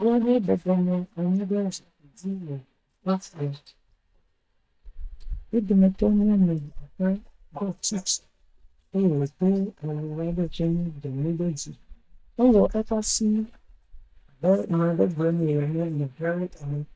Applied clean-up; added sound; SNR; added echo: neural mask model DeepFilterNet 3.